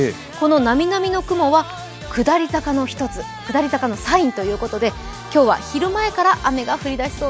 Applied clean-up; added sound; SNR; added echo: none; none; none; none.